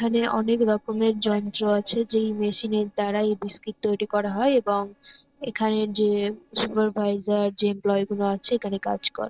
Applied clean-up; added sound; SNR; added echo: neural separator model SepFormer DNS4.